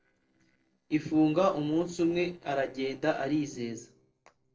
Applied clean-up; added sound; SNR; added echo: neural separator model SepFormer DNS4.